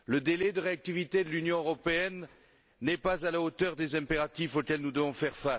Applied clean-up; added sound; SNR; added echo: none; none; none; none.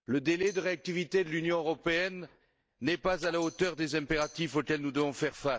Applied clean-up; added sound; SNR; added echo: neural mask model DeepFilterNet 3.